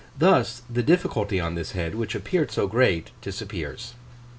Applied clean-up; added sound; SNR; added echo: none; none; none; none.